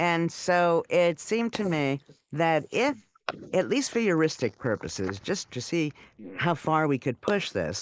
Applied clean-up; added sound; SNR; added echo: neural mask model Resemble Enhance denoiser.